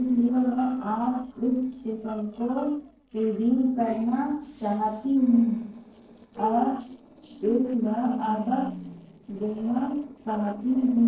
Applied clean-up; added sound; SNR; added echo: neural separator model SepFormer DNS4.